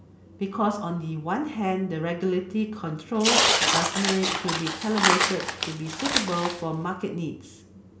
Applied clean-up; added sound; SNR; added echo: none; Tearing; -3 dB; none.